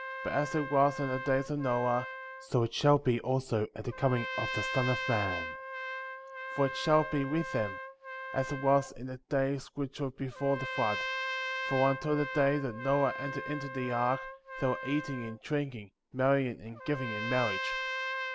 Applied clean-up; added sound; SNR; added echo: none; Trumpet; 7 dB; none.